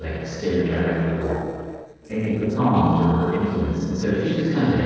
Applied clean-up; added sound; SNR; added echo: neural separator model SepFormer DNS4.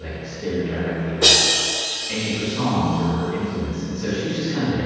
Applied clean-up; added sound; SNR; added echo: none; Crash cymbal; 1 dB; reverberation time 2.1 s.